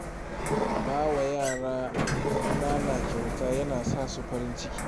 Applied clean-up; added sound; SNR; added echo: none; Sliding door + Wood; -1 dB; none.